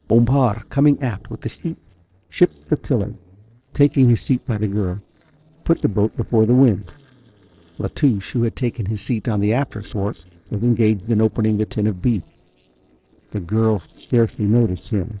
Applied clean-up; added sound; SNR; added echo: neural separator model SepFormer DNS4.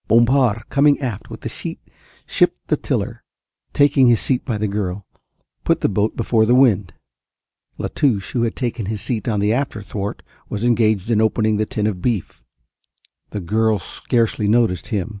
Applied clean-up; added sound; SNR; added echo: none; none; none; none.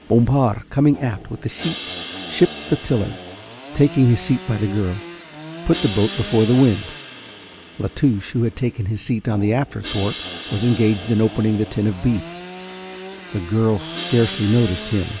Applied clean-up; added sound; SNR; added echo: none; Sawing / Engine + Crash cymbal; 13 dB; none.